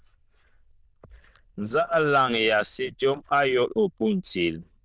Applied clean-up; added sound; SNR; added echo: neural diffusion model UNIVERSE++.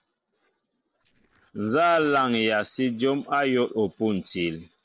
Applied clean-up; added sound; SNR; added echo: neural separator model SepFormer DNS4.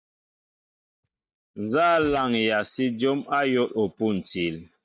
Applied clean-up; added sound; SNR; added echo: neural mask model DeepFilterNet 3.